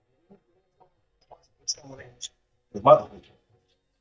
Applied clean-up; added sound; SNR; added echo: neural mask model DeepFilterNet 3.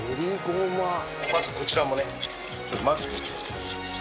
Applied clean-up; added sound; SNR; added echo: none; none; none; none.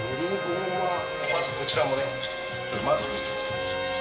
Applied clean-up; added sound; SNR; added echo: none; Bowed string instrument; 4 dB; reverberation time 2.0 s.